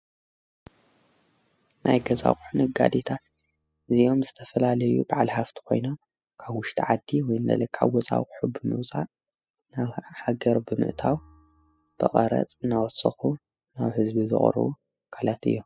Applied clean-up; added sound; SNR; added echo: classical method spectral subtraction.